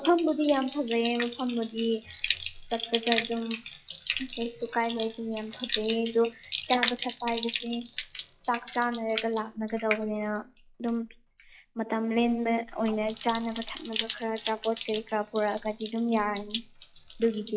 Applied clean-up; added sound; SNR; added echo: classical method log-MMSE.